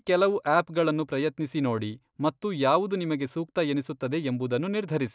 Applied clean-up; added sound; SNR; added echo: none; none; none; none.